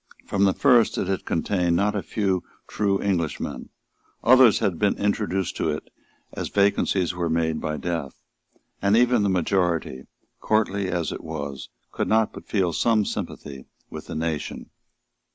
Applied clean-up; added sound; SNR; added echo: none; none; none; none.